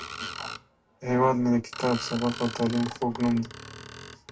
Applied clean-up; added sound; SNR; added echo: none; Screech; 13 dB; reverberation time 0.1 s.